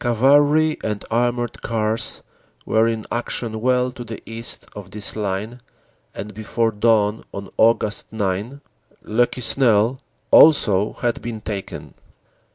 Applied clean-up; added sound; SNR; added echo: none; none; none; none.